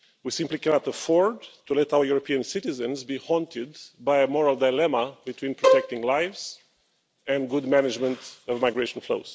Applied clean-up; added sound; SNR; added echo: none; Bowed string instrument; -2 dB; none.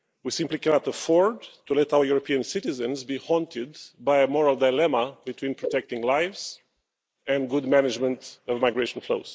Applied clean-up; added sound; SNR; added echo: neural mask model Resemble Enhance denoiser.